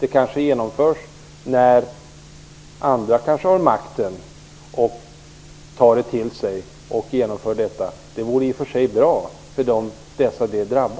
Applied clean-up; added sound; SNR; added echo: none; none; none; none.